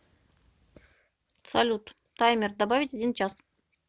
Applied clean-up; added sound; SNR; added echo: none; none; none; none.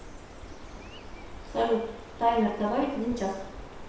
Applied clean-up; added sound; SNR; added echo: none; Bird; 12 dB; reverberation time 0.7 s.